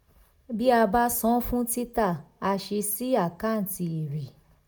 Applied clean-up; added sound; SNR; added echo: none; none; none; reverberation time 0.2 s.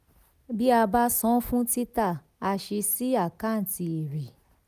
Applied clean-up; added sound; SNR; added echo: none; none; none; none.